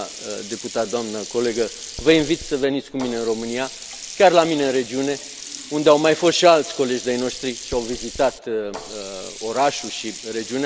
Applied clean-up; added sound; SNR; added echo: none; Sink (filling or washing); 14 dB; none.